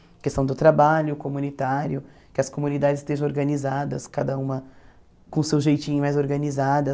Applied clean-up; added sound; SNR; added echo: none; none; none; none.